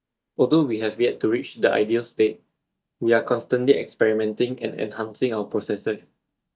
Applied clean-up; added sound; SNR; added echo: neural mask model DeepFilterNet 3.